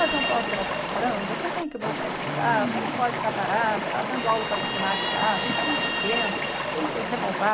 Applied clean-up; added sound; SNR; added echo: none; Stream + Guitar; -1 dB; none.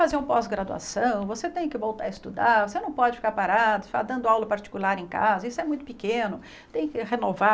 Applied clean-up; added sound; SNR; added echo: none; none; none; none.